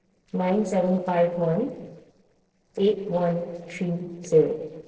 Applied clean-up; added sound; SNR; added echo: neural separator model SepFormer DNS4.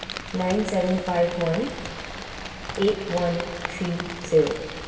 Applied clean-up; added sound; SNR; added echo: none; Rain; 9 dB; reverberation time 3.0 s.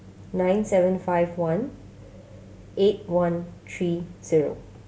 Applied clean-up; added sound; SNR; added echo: none; none; none; none.